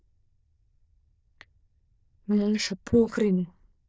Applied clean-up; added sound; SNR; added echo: neural diffusion model UNIVERSE++.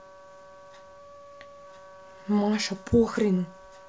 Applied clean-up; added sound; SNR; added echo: none; Wind instrument, woodwind instrument; 20 dB; none.